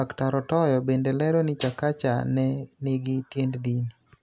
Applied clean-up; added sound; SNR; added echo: none; Snare drum; 16 dB; none.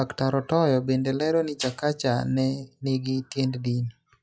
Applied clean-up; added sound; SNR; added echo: classical method log-MMSE.